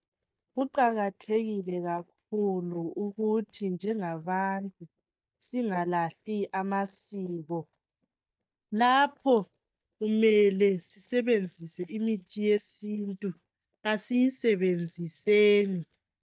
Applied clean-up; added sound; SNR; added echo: neural mask model DeepFilterNet 3.